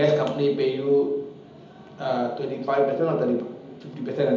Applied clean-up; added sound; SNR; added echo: none; none; none; reverberation time 1.2 s.